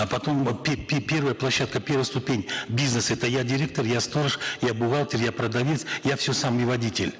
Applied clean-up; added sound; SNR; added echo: none; none; none; none.